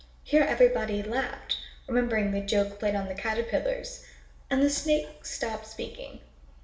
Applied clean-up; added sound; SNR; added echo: none; none; none; reverberation time 0.7 s.